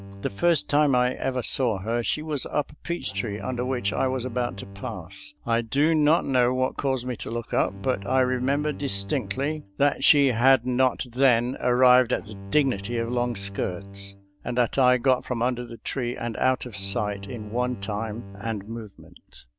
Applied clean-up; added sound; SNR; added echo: none; Bowed string instrument; 16 dB; none.